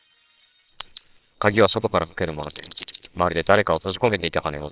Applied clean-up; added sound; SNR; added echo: neural separator model SepFormer WHAMR!.